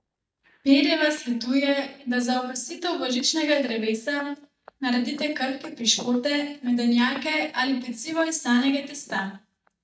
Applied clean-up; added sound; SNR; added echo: neural mask model DeepFilterNet 3.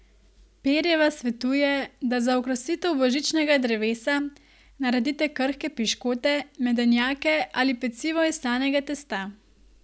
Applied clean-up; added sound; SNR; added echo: none; none; none; none.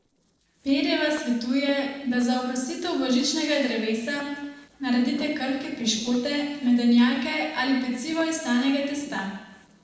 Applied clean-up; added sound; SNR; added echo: neural separator model SepFormer DNS4.